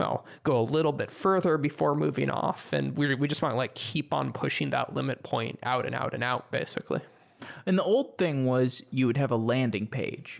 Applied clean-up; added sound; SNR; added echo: none; none; none; none.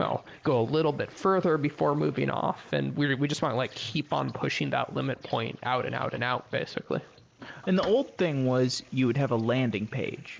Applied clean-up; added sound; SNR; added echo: neural mask model Resemble Enhance denoiser.